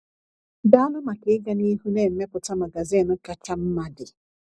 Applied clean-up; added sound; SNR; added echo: none; none; none; none.